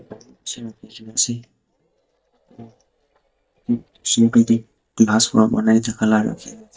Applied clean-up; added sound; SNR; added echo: neural mask model DeepFilterNet 3.